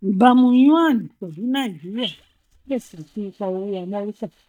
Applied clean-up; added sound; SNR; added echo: neural mask model DeepFilterNet 3.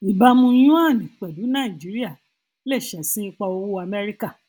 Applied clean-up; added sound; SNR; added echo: none; none; none; none.